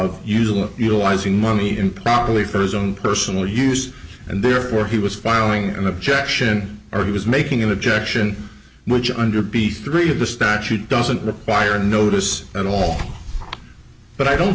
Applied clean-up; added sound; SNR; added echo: none; none; none; none.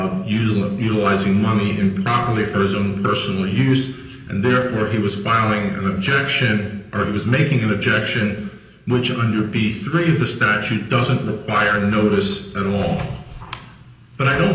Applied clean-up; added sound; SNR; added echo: none; none; none; reverberation time 0.8 s.